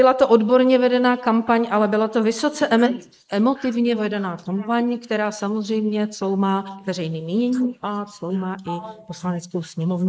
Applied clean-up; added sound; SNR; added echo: neural mask model Resemble Enhance denoiser.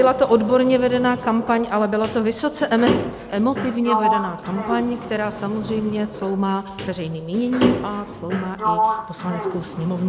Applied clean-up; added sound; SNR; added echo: none; Sliding door; 5 dB; none.